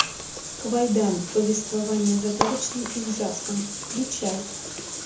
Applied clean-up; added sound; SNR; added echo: none; Bathtub (filling or washing) / Water; 5 dB; reverberation time 0.5 s.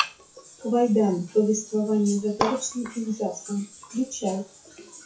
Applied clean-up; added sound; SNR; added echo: classical method WPE with log-MMSE.